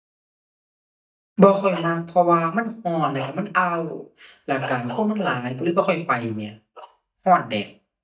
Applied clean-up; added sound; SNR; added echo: neural mask model DeepFilterNet 3.